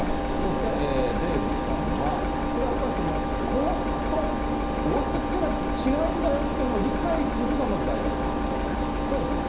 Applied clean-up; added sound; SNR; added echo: none; Engine; -4 dB; reverberation time 0.5 s.